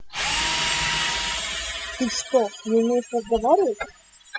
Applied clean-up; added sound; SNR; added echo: classical method spectral subtraction.